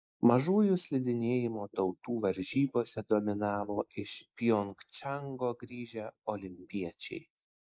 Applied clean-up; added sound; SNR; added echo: neural mask model Resemble Enhance denoiser.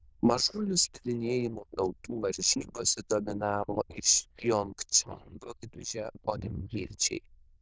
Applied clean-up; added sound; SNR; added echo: neural diffusion model UNIVERSE++.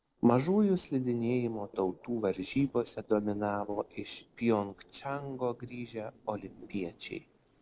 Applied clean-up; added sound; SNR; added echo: neural separator model SepFormer DNS4.